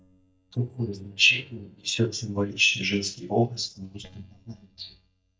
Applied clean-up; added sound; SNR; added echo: neural mask model DeepFilterNet 3.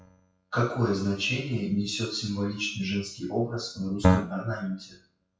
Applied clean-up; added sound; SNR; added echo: classical method WPE with log-MMSE.